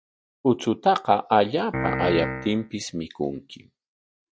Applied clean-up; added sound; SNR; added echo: none; Piano; 3 dB; none.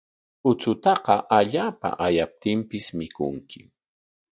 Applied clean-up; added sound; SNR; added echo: none; none; none; none.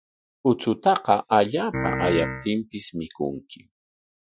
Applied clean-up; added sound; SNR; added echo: classical method Wiener filter.